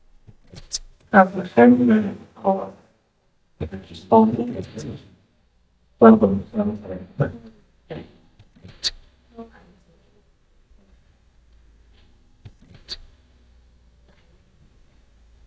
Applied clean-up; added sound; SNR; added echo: neural mask model DeepFilterNet 3.